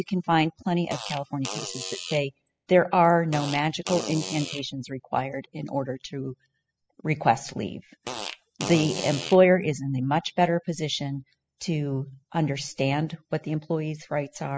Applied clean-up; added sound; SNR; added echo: classical method spectral subtraction.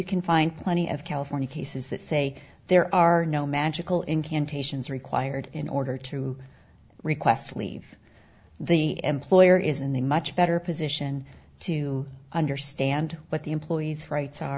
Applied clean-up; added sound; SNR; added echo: none; none; none; none.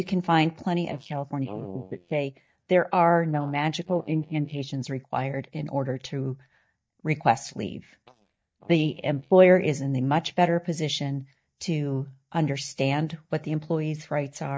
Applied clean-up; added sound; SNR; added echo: neural mask model DeepFilterNet 3.